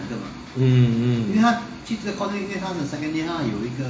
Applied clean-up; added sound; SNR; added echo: none; Electric guitar; 18 dB; reverberation time 0.4 s.